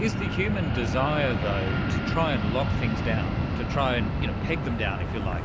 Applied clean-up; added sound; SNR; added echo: none; Fixed-wing aircraft, airplane; -2 dB; none.